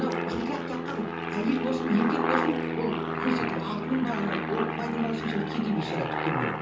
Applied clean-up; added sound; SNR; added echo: none; Aircraft; 0 dB; reverberation time 0.6 s.